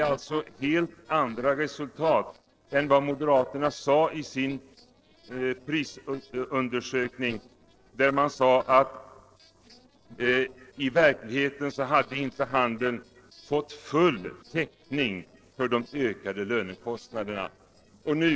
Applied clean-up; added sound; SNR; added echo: neural separator model SepFormer DNS4.